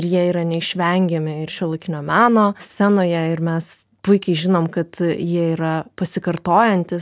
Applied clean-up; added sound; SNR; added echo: none; none; none; none.